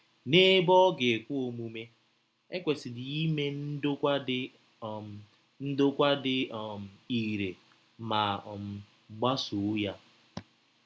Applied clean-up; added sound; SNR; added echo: none; none; none; none.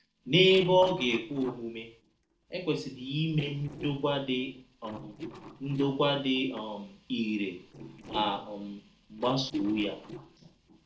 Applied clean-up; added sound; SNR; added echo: neural separator model SepFormer DNS4.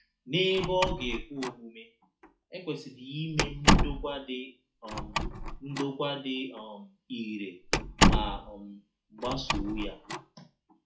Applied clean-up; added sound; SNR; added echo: classical method WPE with log-MMSE.